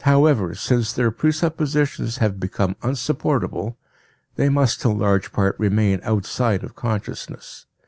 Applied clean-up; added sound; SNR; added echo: none; none; none; none.